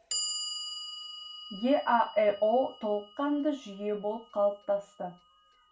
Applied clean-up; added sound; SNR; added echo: none; Clock; 11 dB; reverberation time 0.2 s.